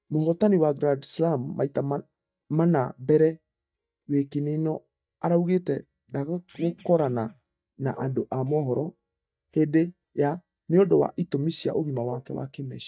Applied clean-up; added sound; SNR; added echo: neural mask model DeepFilterNet 3.